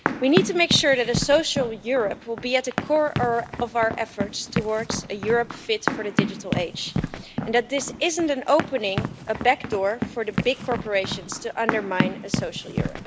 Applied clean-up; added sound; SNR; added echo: none; Run; 5 dB; none.